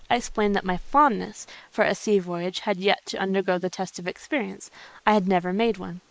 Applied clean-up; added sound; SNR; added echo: neural mask model Resemble Enhance denoiser.